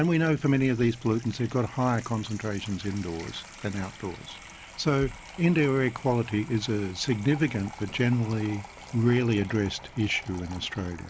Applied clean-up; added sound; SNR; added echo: none; Sink (filling or washing) / Water tap, faucet; 18 dB; none.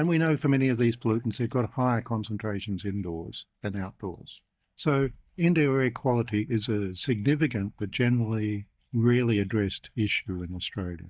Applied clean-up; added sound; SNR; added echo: neural mask model DeepFilterNet 3.